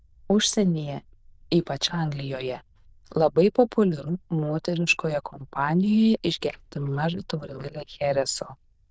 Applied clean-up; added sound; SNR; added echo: neural diffusion model UNIVERSE++.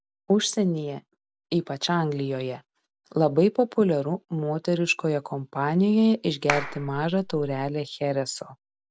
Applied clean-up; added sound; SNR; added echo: none; Clapping; 7 dB; none.